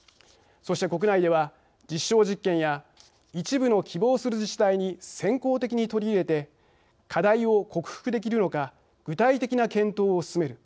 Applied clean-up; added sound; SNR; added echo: none; none; none; none.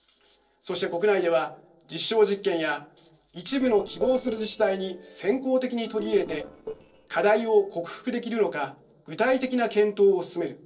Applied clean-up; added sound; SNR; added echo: neural separator model SepFormer DNS4.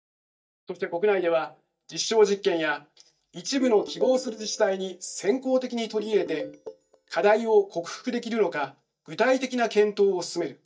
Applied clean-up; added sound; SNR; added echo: neural mask model DeepFilterNet 3.